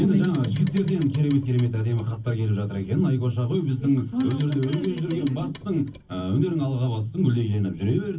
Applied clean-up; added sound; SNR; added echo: none; Clock; 19 dB; reverberation time 0.3 s.